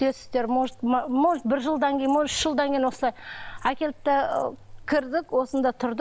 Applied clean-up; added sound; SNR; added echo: none; Insect; 19 dB; none.